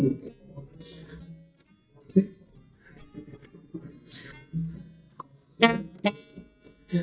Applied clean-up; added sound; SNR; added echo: neural mask model DeepFilterNet 3.